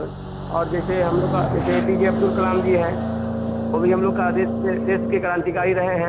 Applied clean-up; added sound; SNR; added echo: none; Car passing by; 2 dB; none.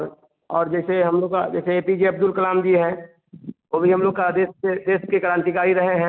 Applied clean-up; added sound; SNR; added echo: none; none; none; none.